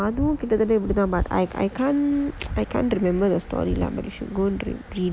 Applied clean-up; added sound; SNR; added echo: none; none; none; none.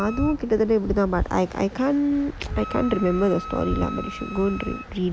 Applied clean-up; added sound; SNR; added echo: none; Wind instrument, woodwind instrument; 15 dB; none.